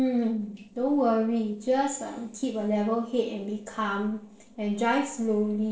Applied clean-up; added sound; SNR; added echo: neural separator model SepFormer DNS4.